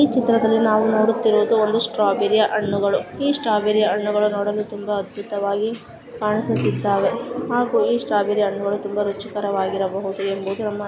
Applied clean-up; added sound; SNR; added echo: none; none; none; none.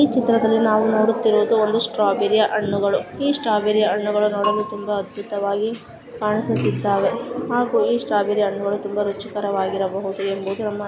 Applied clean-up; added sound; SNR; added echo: none; Bell / Percussion; 13 dB; none.